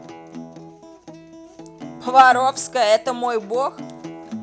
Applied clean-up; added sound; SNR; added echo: none; Acoustic guitar; 16 dB; none.